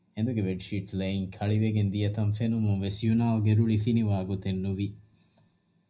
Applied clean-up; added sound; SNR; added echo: none; none; none; reverberation time 0.5 s.